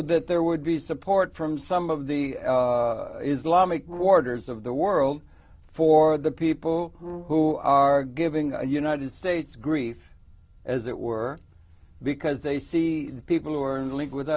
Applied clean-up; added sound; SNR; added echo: none; Brass instrument; 16 dB; none.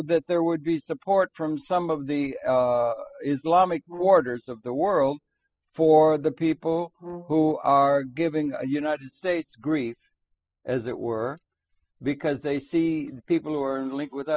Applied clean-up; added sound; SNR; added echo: classical method spectral subtraction.